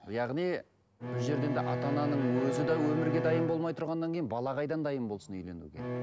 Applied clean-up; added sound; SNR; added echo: none; Bowed string instrument; 4 dB; none.